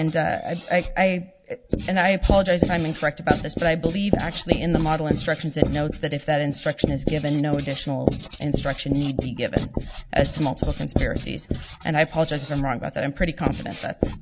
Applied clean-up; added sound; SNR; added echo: none; Writing; 4 dB; none.